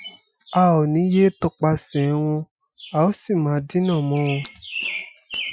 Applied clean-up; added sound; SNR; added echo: classical method Wiener filter.